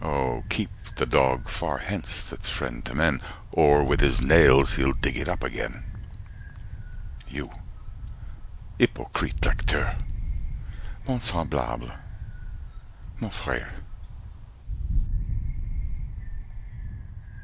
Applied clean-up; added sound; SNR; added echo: none; Wind; 3 dB; none.